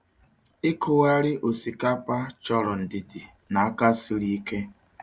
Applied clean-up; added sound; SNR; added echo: none; none; none; none.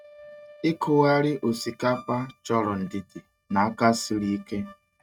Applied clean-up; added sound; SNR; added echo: neural mask model RNNoise.